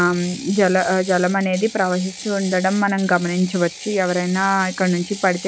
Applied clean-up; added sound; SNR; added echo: none; Ratchet, pawl; 16 dB; none.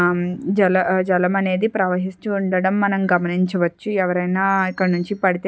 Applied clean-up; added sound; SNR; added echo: none; none; none; none.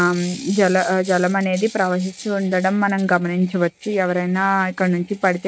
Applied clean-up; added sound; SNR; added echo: neural mask model RNNoise.